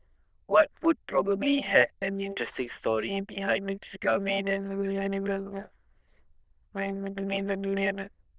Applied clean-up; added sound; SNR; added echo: neural diffusion model UNIVERSE++.